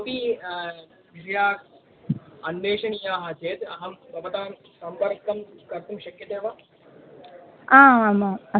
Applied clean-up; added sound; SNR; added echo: none; none; none; none.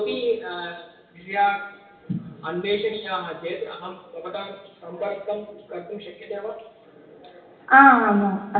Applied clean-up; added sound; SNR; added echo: none; none; none; reverberation time 1.1 s.